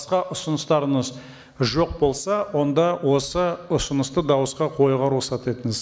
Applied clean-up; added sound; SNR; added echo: none; none; none; none.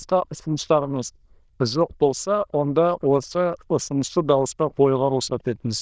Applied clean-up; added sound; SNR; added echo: neural diffusion model UNIVERSE++.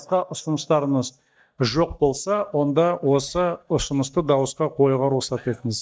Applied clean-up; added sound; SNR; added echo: neural mask model DeepFilterNet 3.